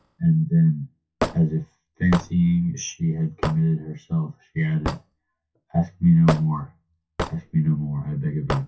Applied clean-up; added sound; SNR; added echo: classical method WPE with log-MMSE.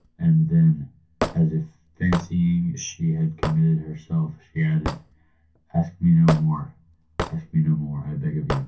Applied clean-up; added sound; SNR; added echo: none; Hammer / Wood; 11 dB; reverberation time 0.3 s.